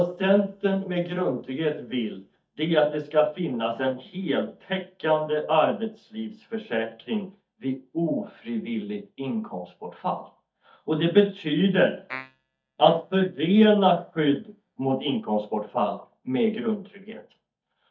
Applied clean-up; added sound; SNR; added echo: neural mask model DeepFilterNet 3.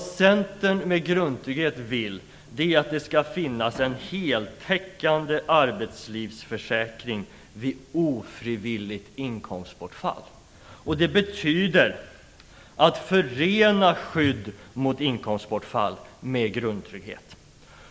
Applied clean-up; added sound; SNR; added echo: none; none; none; none.